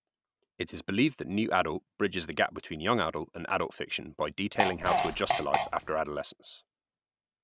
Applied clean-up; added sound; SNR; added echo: none; Fart; -2 dB; none.